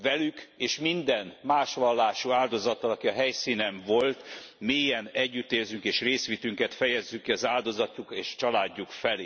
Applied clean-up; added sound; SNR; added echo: none; none; none; none.